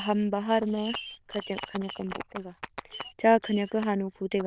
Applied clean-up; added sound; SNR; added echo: neural diffusion model UNIVERSE++.